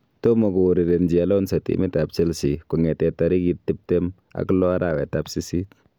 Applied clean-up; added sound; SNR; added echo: none; none; none; none.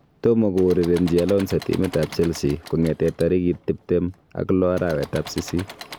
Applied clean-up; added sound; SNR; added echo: none; Engine / Mechanisms; 19 dB; none.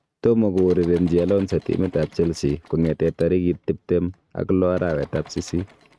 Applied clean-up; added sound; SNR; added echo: neural mask model RNNoise.